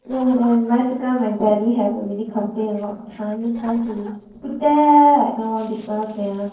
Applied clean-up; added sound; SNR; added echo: neural separator model SepFormer DNS4.